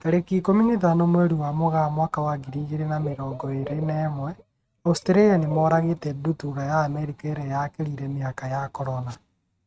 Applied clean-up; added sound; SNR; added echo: neural mask model RNNoise.